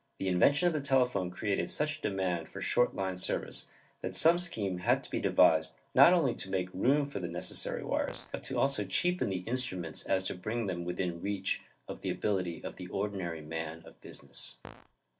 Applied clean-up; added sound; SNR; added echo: neural separator model SepFormer DNS4.